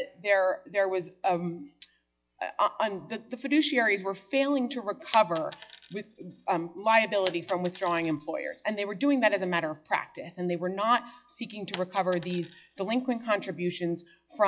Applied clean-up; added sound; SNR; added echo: classical method log-MMSE.